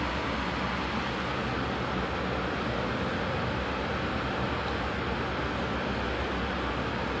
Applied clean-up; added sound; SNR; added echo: none; none; none; none.